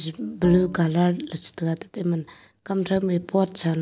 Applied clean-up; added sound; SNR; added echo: none; Bowed string instrument; 16 dB; none.